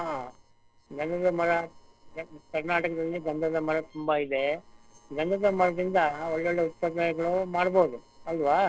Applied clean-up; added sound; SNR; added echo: neural separator model SepFormer DNS4.